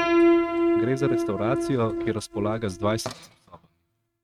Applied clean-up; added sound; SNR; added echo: neural mask model RNNoise.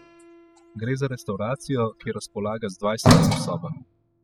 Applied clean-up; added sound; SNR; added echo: classical method spectral subtraction.